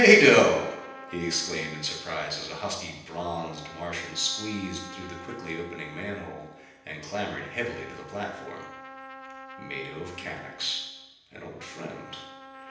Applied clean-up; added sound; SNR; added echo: none; Trumpet; 18 dB; reverberation time 0.9 s.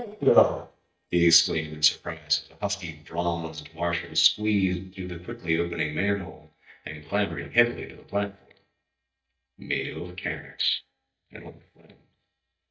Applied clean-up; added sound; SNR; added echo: neural mask model DeepFilterNet 3.